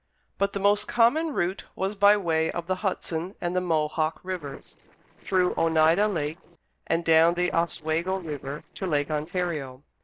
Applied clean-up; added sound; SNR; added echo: neural separator model SepFormer DNS4.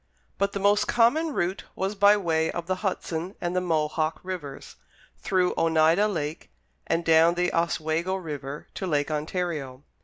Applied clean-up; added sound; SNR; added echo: none; none; none; none.